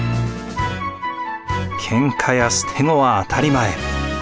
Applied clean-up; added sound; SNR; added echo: none; none; none; none.